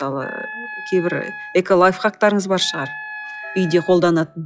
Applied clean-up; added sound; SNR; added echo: classical method log-MMSE.